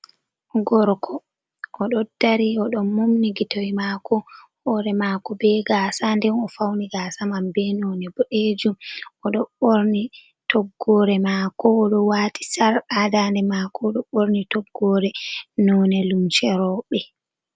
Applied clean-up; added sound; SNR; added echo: none; none; none; none.